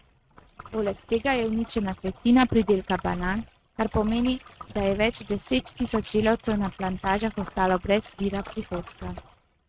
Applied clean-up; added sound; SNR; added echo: neural mask model RNNoise.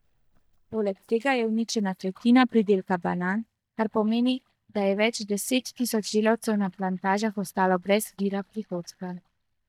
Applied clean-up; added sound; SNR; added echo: neural mask model DeepFilterNet 3.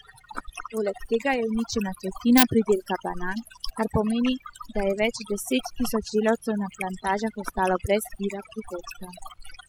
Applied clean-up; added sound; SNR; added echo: classical method spectral subtraction.